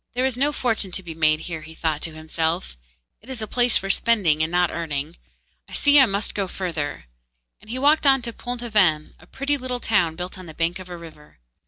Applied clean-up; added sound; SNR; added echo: none; none; none; none.